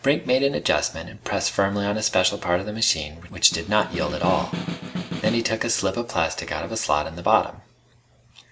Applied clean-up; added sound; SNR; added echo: none; Snare drum; 6 dB; none.